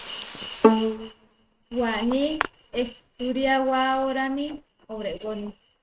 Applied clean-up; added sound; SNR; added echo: neural mask model RNNoise.